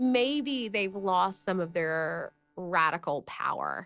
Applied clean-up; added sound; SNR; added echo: neural separator model SepFormer DNS4.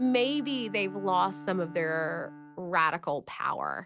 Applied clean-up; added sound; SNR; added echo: none; Bowed string instrument; 16 dB; none.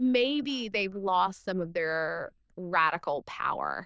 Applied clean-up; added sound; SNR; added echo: neural diffusion model UNIVERSE++.